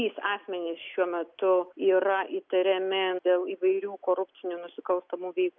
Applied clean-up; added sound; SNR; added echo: none; none; none; none.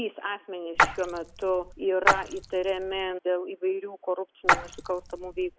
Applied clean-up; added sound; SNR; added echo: none; Splash, splatter; -2 dB; none.